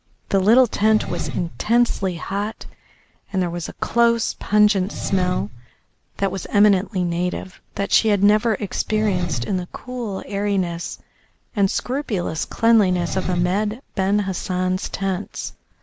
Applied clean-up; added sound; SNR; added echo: none; Engine; 12 dB; none.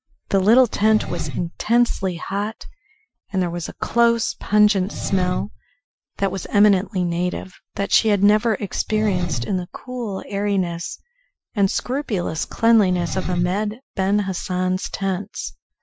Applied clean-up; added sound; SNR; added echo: classical method Wiener filter.